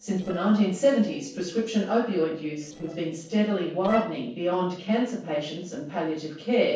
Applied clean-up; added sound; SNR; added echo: neural separator model SepFormer DNS4.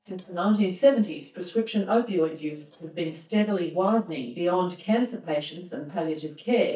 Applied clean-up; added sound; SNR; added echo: neural mask model DeepFilterNet 3.